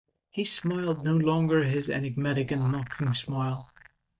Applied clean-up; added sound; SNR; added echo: neural mask model DeepFilterNet 3.